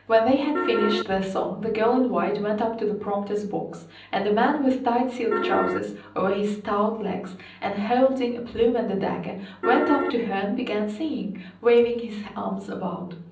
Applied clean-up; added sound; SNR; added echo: none; Piano; 1 dB; reverberation time 0.6 s.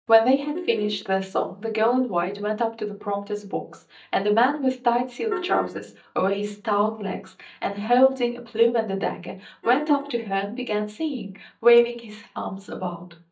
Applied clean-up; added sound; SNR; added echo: neural mask model DeepFilterNet 3.